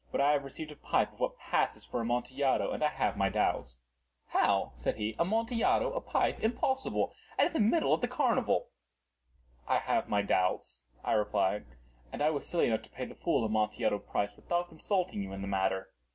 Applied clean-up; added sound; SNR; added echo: none; none; none; none.